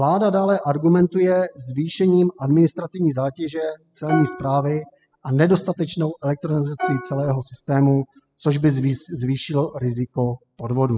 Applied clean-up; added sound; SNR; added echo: classical method spectral subtraction.